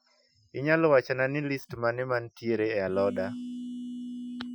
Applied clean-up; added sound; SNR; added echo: classical method Wiener filter.